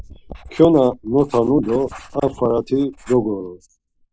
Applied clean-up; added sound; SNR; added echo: neural mask model Resemble Enhance denoiser.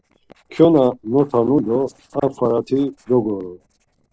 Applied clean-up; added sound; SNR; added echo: neural separator model SepFormer DNS4.